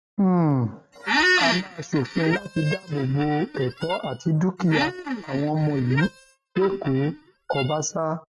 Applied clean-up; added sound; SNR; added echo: neural mask model RNNoise.